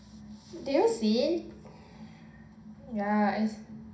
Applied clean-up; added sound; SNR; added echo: none; none; none; reverberation time 0.4 s.